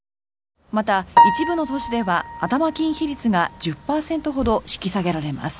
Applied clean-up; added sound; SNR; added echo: none; Piano; 1 dB; none.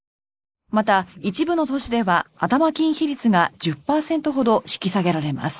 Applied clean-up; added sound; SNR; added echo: neural mask model Resemble Enhance denoiser.